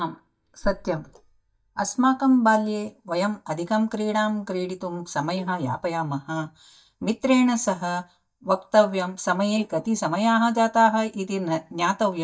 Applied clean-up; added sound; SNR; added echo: neural mask model DeepFilterNet 3.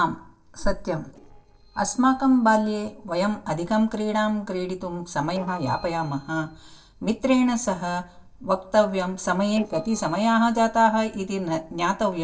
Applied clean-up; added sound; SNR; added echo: neural separator model SepFormer DNS4.